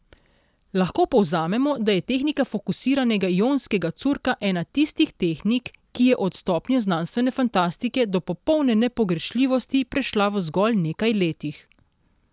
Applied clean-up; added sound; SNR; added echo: none; none; none; none.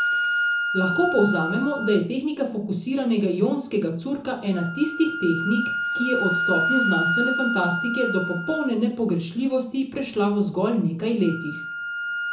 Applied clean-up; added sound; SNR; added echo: none; Wind instrument, woodwind instrument; 4 dB; reverberation time 0.6 s.